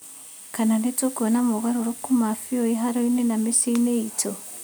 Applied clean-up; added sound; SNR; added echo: none; none; none; none.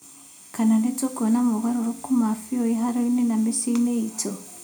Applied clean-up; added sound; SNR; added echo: none; none; none; reverberation time 0.3 s.